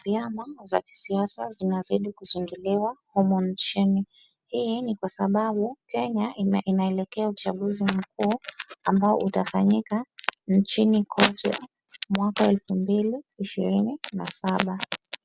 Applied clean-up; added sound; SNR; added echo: none; none; none; none.